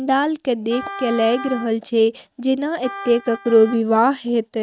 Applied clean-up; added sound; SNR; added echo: neural mask model RNNoise.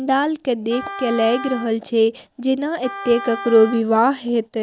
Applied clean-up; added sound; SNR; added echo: none; Wind instrument, woodwind instrument; 14 dB; none.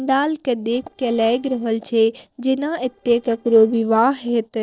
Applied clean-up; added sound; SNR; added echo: neural separator model SepFormer DNS4.